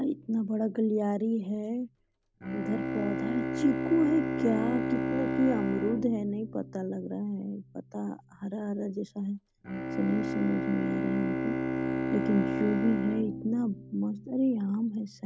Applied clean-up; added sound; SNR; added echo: none; Bowed string instrument; 3 dB; none.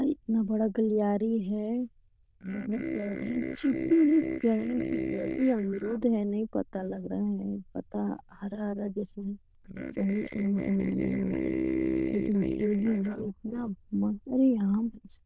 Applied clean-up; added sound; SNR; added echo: neural diffusion model UNIVERSE++.